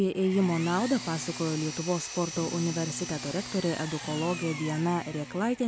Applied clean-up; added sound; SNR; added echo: none; Power tool + Acoustic guitar / Strum; 10 dB; none.